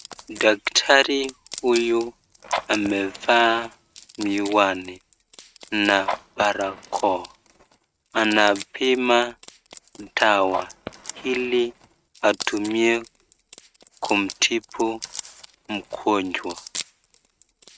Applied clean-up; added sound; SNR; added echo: neural mask model RNNoise.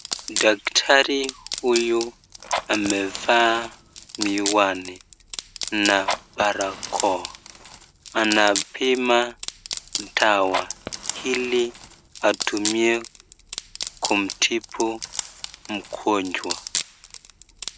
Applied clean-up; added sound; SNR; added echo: none; Wood + Fire; 9 dB; none.